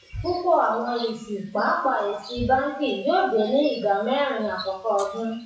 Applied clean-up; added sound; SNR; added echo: classical method WPE with log-MMSE.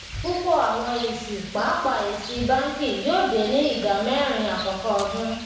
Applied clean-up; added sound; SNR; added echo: none; Rain; 13 dB; reverberation time 1.0 s.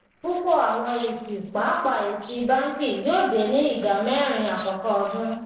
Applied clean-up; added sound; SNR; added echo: neural separator model SepFormer DNS4.